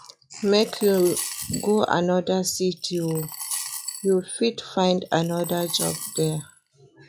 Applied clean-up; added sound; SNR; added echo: classical method log-MMSE.